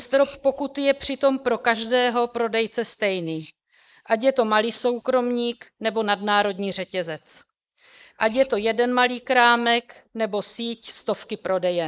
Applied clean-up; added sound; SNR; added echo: neural mask model Resemble Enhance denoiser.